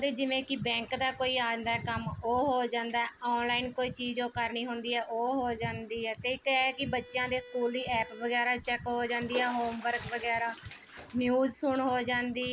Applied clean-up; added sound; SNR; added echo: none; Bowed string instrument + Bathtub (filling or washing); 20 dB; none.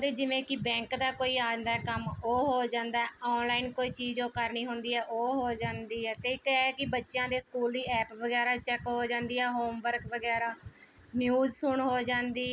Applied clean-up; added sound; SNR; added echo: none; none; none; none.